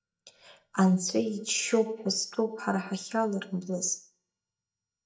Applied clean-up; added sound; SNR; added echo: neural mask model DeepFilterNet 3.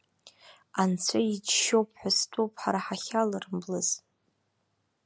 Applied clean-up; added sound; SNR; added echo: none; none; none; none.